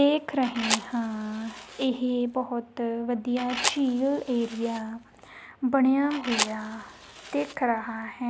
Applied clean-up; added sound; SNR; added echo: none; Fire; 8 dB; none.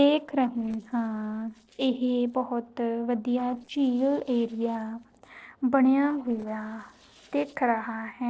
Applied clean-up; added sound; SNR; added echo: neural separator model SepFormer DNS4.